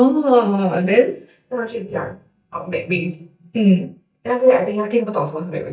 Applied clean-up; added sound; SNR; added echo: neural mask model DeepFilterNet 3.